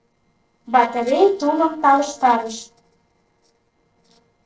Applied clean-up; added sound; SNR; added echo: neural separator model SepFormer DNS4.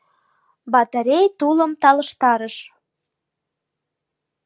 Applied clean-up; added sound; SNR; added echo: none; none; none; none.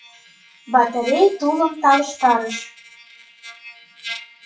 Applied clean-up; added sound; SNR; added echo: classical method WPE with log-MMSE.